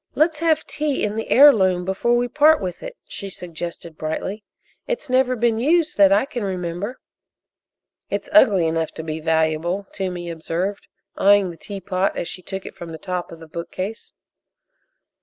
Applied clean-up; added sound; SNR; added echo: none; none; none; none.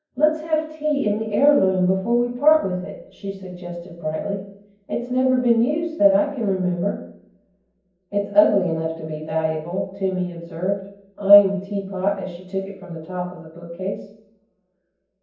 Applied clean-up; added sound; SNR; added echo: none; none; none; reverberation time 0.9 s.